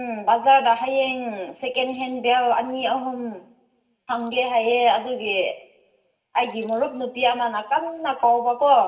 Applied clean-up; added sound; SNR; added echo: none; Coin (dropping); 17 dB; reverberation time 0.6 s.